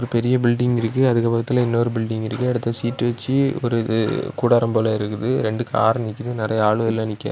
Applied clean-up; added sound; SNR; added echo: none; none; none; none.